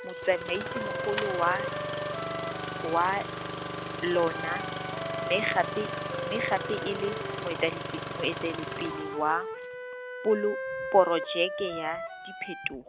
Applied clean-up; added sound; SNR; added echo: none; Engine starting + Wind instrument, woodwind instrument; 4 dB; none.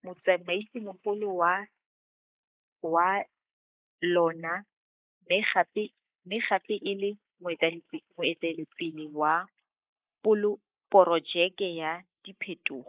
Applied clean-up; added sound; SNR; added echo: neural mask model Resemble Enhance denoiser.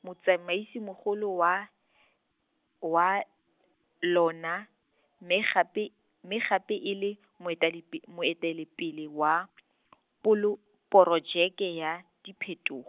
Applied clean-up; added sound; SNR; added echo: none; none; none; none.